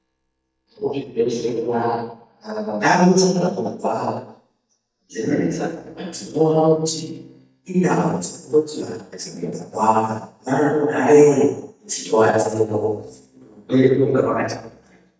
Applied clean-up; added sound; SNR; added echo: neural mask model DeepFilterNet 3.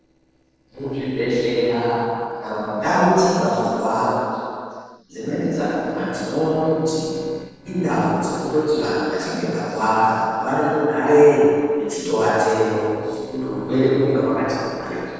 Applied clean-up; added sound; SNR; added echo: neural separator model SepFormer DNS4.